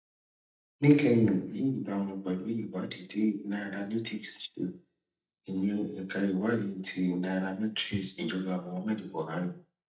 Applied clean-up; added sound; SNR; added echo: neural mask model DeepFilterNet 3.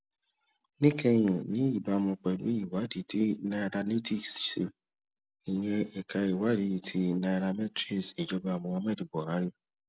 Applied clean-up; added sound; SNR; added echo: none; none; none; none.